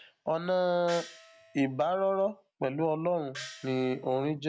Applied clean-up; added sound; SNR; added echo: none; Gong; 16 dB; none.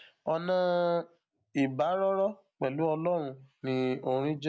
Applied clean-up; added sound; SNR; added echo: none; none; none; none.